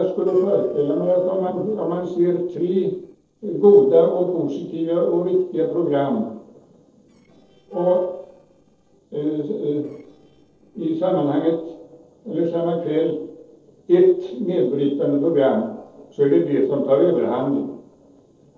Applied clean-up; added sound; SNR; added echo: neural separator model SepFormer DNS4.